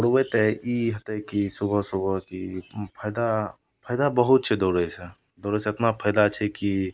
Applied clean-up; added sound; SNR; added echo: none; none; none; none.